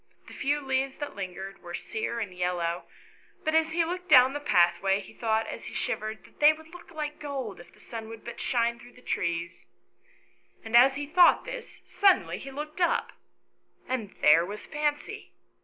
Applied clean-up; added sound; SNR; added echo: none; none; none; none.